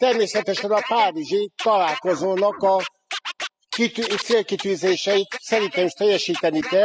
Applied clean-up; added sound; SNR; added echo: classical method spectral subtraction.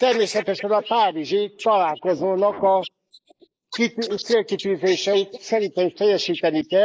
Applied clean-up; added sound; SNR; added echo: neural mask model Resemble Enhance denoiser.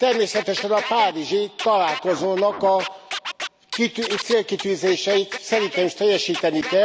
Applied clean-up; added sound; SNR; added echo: none; Scratching (performance technique); 11 dB; none.